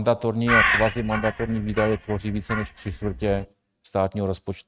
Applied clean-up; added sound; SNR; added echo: neural mask model RNNoise.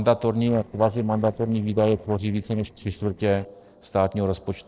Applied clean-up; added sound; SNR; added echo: neural separator model SepFormer DNS4.